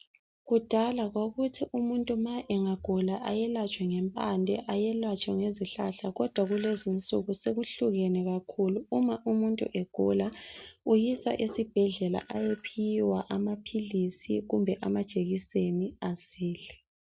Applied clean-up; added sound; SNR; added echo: neural mask model RNNoise.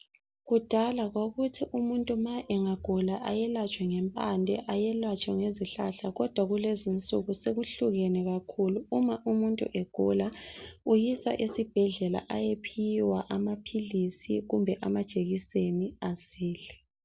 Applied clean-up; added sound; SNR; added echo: none; none; none; none.